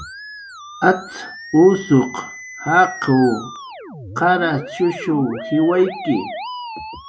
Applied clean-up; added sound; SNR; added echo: none; Musical instrument; 13 dB; none.